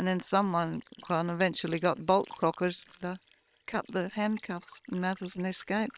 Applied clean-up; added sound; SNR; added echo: neural separator model SepFormer WHAM!.